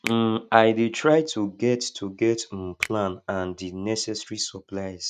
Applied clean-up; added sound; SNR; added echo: neural mask model RNNoise.